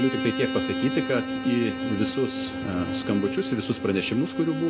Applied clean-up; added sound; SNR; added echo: none; Bowed string instrument; 4 dB; none.